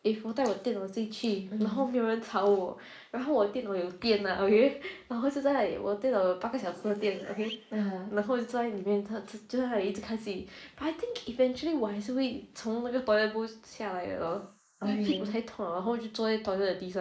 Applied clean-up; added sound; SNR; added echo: neural mask model Resemble Enhance denoiser.